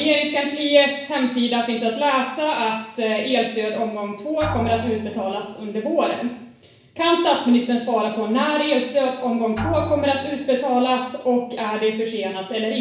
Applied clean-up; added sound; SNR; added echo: none; Drum; 16 dB; reverberation time 0.7 s.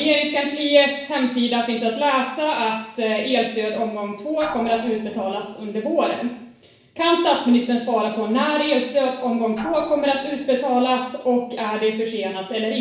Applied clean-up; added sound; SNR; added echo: neural separator model SepFormer DNS4.